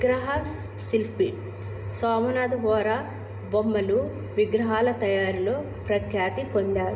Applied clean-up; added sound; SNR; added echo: none; none; none; reverberation time 2.7 s.